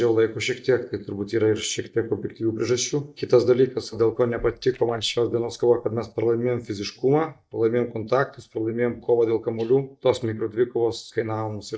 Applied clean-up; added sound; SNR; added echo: neural mask model DeepFilterNet 3.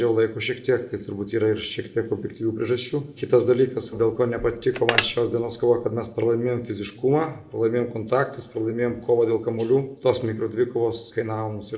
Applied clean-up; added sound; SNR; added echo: none; Telephone; 5 dB; reverberation time 1.1 s.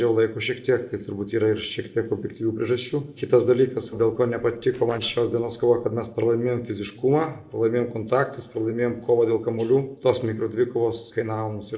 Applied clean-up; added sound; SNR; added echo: neural separator model SepFormer DNS4.